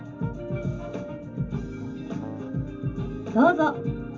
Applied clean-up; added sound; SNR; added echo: none; Brass instrument; 20 dB; reverberation time 0.3 s.